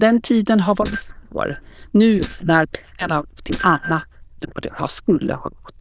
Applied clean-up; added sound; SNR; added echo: neural diffusion model UNIVERSE++.